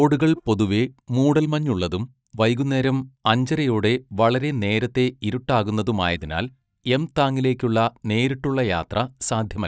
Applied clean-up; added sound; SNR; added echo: neural mask model DeepFilterNet 3.